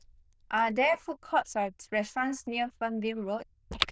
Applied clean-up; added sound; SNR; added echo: neural diffusion model UNIVERSE++.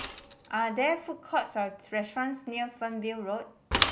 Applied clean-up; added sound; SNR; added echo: none; Mechanisms / Bicycle; 3 dB; none.